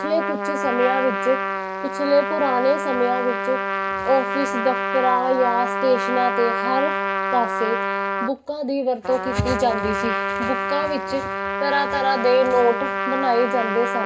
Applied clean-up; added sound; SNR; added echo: none; Trumpet; 2 dB; reverberation time 0.2 s.